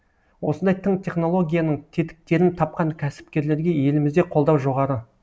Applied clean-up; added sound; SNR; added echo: none; none; none; none.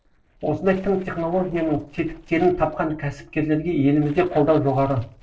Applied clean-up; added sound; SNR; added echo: neural separator model SepFormer DNS4.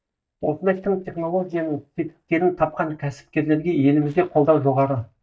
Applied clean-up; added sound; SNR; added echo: neural mask model DeepFilterNet 3.